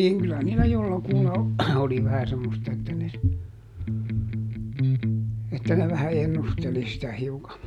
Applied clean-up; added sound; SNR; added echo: none; Electric guitar; 1 dB; none.